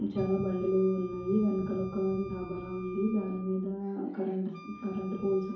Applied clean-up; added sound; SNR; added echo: none; Wind instrument, woodwind instrument; 20 dB; reverberation time 2.4 s.